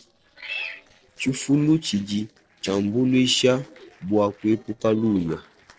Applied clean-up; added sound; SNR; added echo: neural separator model SepFormer DNS4.